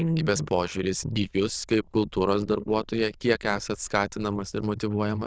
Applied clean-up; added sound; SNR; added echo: neural diffusion model UNIVERSE++.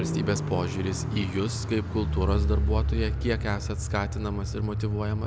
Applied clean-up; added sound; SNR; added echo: none; Car; -1 dB; none.